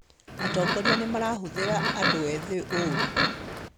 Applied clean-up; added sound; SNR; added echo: none; Livestock, farm animals, working animals; -2 dB; none.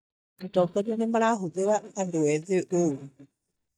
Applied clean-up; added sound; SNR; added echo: neural mask model DeepFilterNet 3.